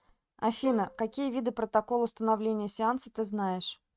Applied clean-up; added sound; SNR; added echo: neural mask model RNNoise.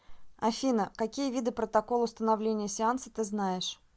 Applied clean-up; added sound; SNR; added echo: none; none; none; none.